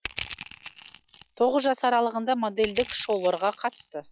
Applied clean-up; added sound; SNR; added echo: classical method log-MMSE.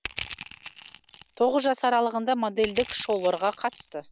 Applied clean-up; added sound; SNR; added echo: none; Crushing; 11 dB; none.